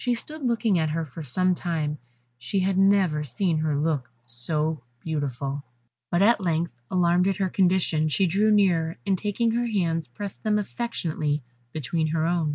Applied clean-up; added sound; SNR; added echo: none; none; none; none.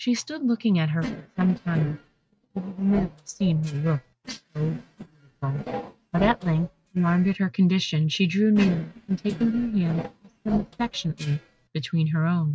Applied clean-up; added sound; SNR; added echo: neural mask model RNNoise.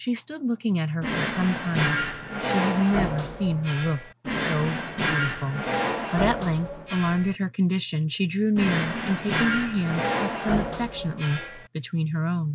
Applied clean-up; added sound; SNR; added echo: none; Drawer open or close; 2 dB; none.